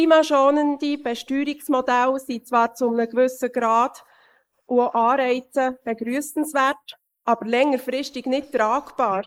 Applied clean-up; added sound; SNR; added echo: neural mask model Resemble Enhance denoiser.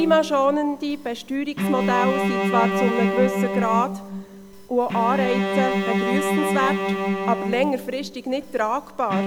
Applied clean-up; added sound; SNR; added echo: none; Bowed string instrument; 1 dB; none.